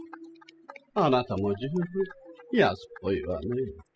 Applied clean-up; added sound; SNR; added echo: classical method spectral subtraction.